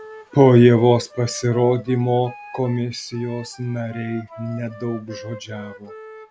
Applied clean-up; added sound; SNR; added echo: none; Wind instrument, woodwind instrument; 20 dB; none.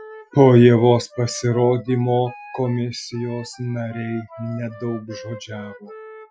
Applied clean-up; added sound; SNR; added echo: classical method Wiener filter.